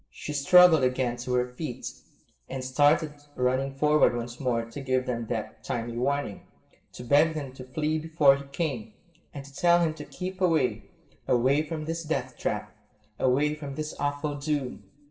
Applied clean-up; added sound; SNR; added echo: none; none; none; reverberation time 0.7 s.